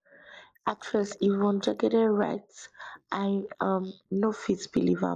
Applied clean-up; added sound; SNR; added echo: neural mask model Resemble Enhance denoiser.